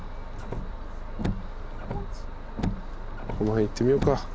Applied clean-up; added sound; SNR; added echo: none; Car; 1 dB; none.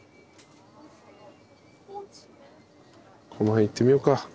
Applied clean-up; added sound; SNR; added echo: none; none; none; none.